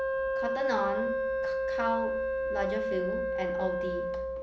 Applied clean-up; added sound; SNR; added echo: none; Wind instrument, woodwind instrument; -5 dB; none.